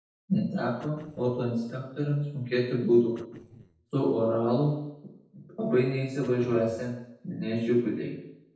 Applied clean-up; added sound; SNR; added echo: neural separator model SepFormer DNS4.